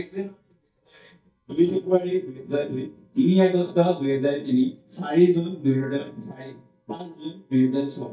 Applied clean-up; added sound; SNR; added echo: neural mask model DeepFilterNet 3.